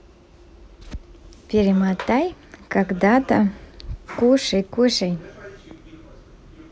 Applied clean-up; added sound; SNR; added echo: none; none; none; none.